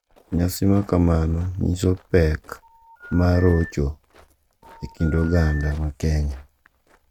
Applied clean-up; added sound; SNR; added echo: neural mask model RNNoise.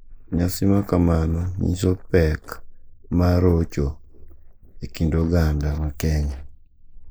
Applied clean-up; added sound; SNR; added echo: neural mask model Resemble Enhance denoiser.